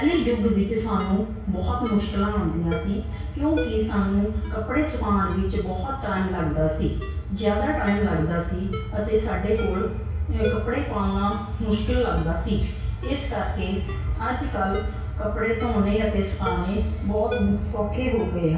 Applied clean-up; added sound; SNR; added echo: none; Ringtone; 17 dB; reverberation time 0.6 s.